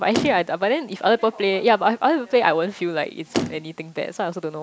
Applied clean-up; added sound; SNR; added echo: none; Motor vehicle (road); 8 dB; none.